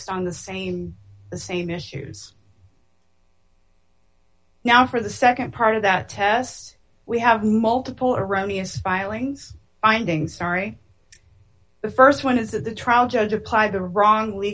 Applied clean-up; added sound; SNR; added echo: none; none; none; none.